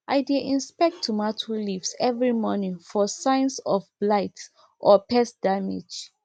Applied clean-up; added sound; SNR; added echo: none; none; none; none.